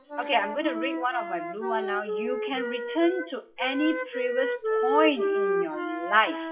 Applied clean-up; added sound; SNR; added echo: classical method WPE with log-MMSE.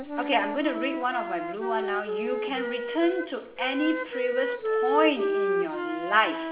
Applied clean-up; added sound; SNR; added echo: none; Wind instrument, woodwind instrument; 2 dB; reverberation time 0.8 s.